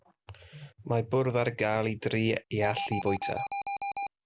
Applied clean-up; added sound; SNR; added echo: none; Alarm; 3 dB; none.